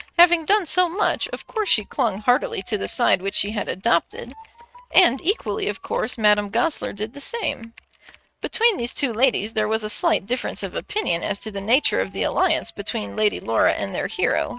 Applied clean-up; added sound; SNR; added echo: neural mask model RNNoise.